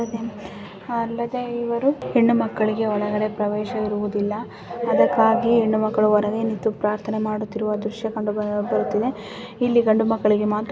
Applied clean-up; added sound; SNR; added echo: none; none; none; none.